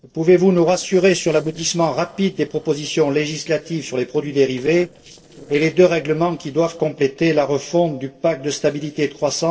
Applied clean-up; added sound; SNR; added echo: neural separator model SepFormer DNS4.